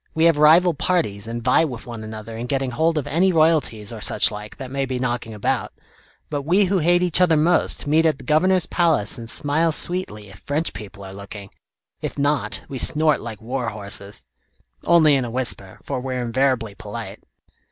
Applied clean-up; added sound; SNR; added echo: none; none; none; none.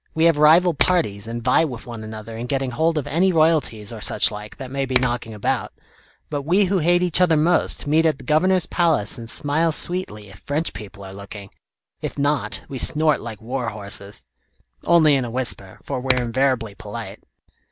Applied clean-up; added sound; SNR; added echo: none; Finger snapping; 9 dB; none.